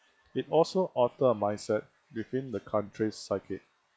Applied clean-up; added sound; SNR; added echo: classical method log-MMSE.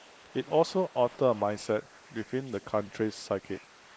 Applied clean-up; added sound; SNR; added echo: neural mask model Resemble Enhance denoiser.